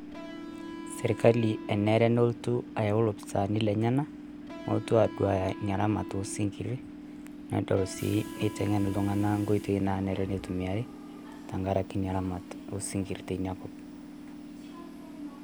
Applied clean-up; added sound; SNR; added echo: none; Subway, metro, underground / Train + Electric guitar; 12 dB; none.